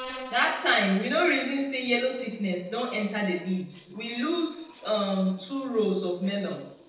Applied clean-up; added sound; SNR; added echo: neural separator model SepFormer DNS4.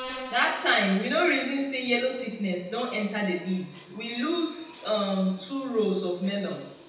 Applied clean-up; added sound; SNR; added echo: none; Subway, metro, underground; 19 dB; reverberation time 0.9 s.